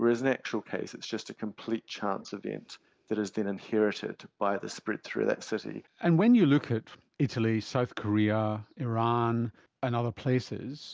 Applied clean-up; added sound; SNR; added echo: none; none; none; none.